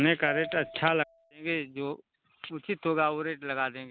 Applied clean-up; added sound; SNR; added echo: none; Marimba, xylophone; 14 dB; none.